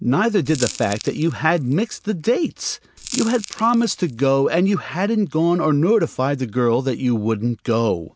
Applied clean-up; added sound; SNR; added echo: none; Crackle; 16 dB; none.